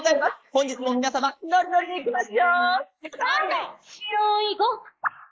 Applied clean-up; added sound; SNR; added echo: neural mask model Resemble Enhance denoiser.